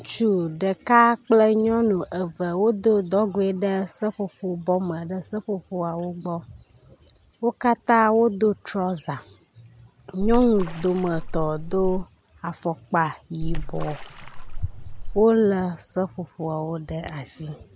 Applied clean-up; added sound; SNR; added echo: none; Splash, splatter; 4 dB; none.